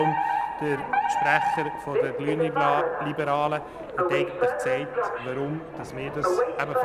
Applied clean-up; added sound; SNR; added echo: none; Alarm; -3 dB; none.